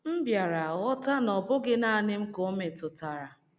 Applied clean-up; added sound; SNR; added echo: none; none; none; none.